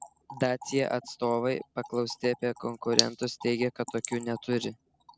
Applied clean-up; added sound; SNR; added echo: none; Trickle, dribble / Splash, splatter; 8 dB; none.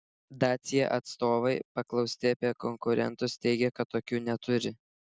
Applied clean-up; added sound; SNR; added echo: none; none; none; none.